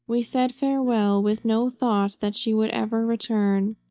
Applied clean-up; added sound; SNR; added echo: neural mask model DeepFilterNet 3.